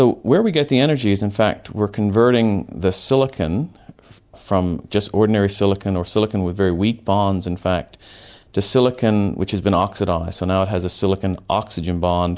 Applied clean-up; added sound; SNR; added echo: none; none; none; none.